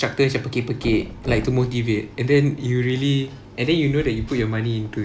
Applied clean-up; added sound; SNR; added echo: none; Thump, thud; 16 dB; none.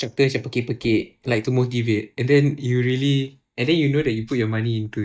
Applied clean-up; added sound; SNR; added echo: neural mask model DeepFilterNet 3.